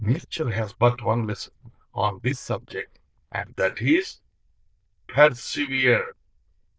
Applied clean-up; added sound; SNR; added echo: neural diffusion model UNIVERSE++.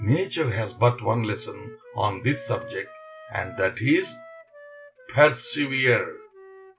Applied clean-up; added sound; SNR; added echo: none; Wind instrument, woodwind instrument; 19 dB; none.